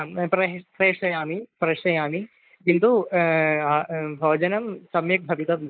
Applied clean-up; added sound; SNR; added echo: neural mask model Resemble Enhance denoiser.